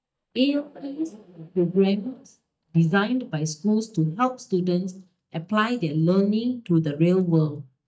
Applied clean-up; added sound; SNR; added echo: neural mask model DeepFilterNet 3.